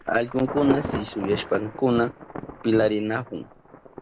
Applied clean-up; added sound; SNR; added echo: none; Thunder / Traffic noise, roadway noise / Rain / Insect; 9 dB; none.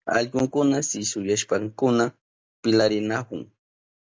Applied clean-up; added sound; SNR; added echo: none; none; none; none.